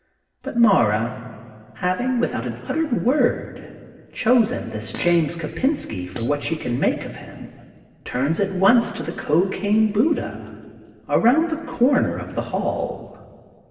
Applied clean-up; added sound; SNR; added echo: none; Fart; 15 dB; reverberation time 2.0 s.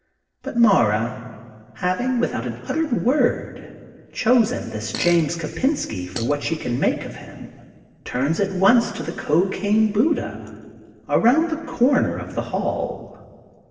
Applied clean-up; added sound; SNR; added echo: neural separator model SepFormer DNS4.